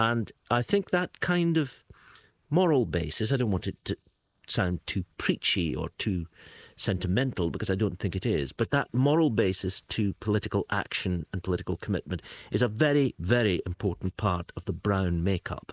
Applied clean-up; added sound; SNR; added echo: neural mask model Resemble Enhance denoiser.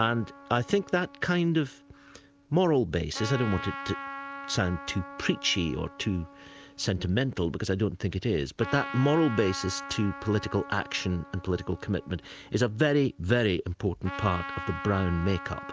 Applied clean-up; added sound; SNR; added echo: none; Trumpet; 13 dB; none.